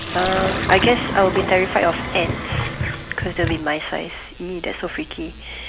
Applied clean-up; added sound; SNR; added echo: none; Sink (filling or washing); 5 dB; none.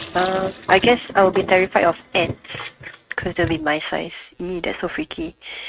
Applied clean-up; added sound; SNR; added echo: neural mask model RNNoise.